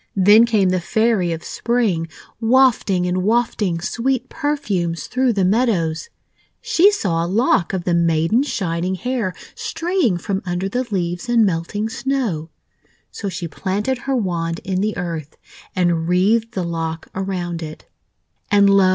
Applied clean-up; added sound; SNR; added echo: none; none; none; none.